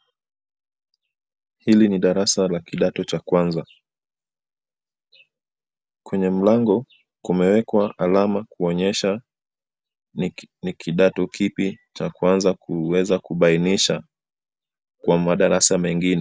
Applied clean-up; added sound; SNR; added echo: none; none; none; none.